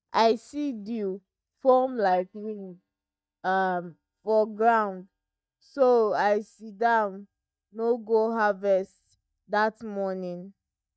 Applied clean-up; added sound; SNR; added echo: neural mask model DeepFilterNet 3.